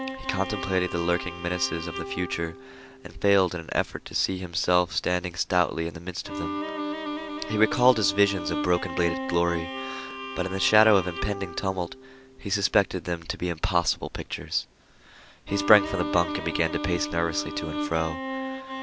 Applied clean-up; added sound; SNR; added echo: none; Bowed string instrument; 8 dB; none.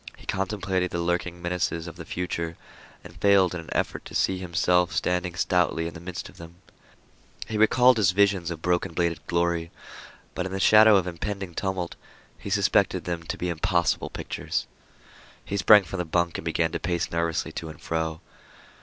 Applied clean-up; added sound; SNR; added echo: none; none; none; none.